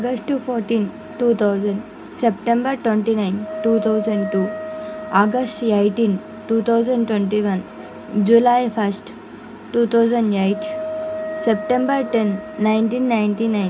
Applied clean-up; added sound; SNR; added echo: none; Wind instrument, woodwind instrument; 13 dB; reverberation time 0.3 s.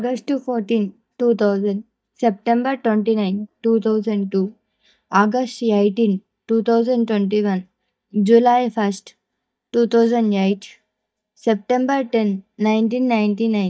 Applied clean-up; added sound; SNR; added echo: neural mask model DeepFilterNet 3.